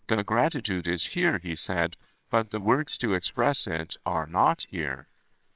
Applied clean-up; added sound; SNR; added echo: neural separator model SepFormer WHAMR!.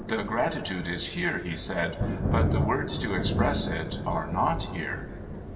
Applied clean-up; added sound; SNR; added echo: none; Thunder; 0 dB; reverberation time 1.8 s.